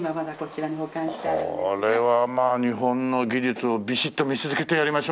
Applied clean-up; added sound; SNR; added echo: none; none; none; none.